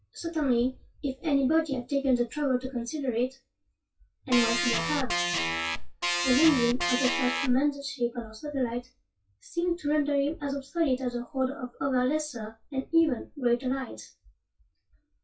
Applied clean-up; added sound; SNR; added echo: classical method WPE with log-MMSE.